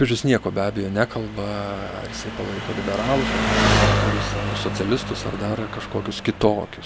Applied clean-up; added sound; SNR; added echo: none; Engine; 1 dB; none.